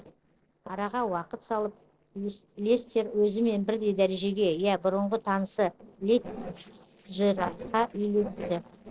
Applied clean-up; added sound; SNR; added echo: neural separator model SepFormer DNS4.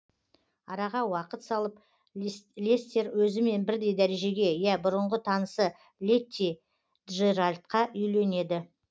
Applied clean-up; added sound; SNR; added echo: none; none; none; none.